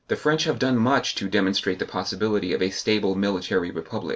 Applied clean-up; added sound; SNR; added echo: none; none; none; none.